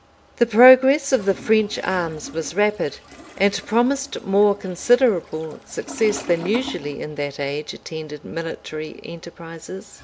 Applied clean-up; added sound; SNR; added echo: none; Toilet flush; 19 dB; none.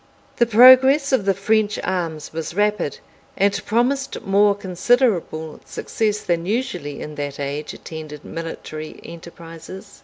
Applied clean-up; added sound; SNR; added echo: none; none; none; none.